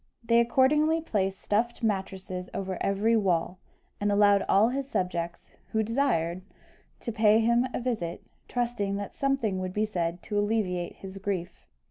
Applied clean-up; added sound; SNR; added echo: none; none; none; none.